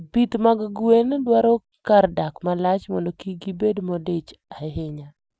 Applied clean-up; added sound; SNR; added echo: none; none; none; none.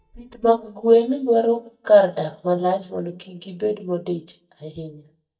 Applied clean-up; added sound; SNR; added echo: neural mask model DeepFilterNet 3.